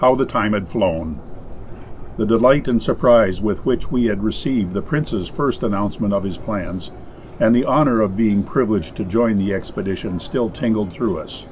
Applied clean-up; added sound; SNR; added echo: none; Subway, metro, underground; 11 dB; none.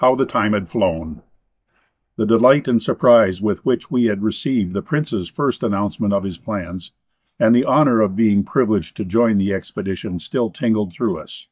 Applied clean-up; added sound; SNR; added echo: neural mask model DeepFilterNet 3.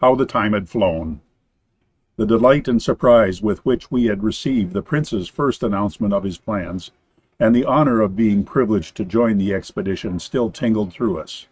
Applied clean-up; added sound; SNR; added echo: neural mask model RNNoise.